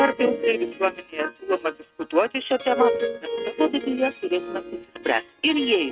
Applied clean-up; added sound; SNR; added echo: neural mask model RNNoise.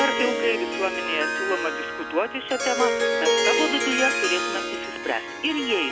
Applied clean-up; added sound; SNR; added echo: none; Harp; -2 dB; none.